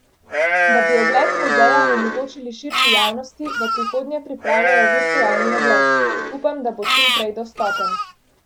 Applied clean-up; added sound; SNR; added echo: none; Livestock, farm animals, working animals; -4 dB; none.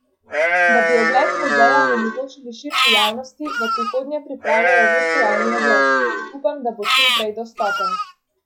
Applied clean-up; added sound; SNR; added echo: classical method log-MMSE.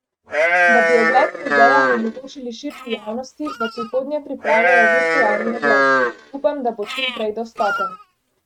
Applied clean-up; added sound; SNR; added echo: neural mask model RNNoise.